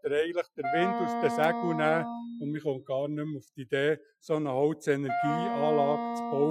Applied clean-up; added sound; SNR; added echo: classical method Wiener filter.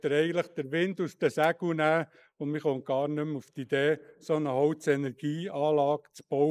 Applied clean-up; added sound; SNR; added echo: neural mask model Resemble Enhance denoiser.